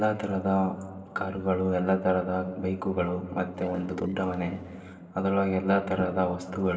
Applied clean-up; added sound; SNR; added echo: neural separator model SepFormer DNS4.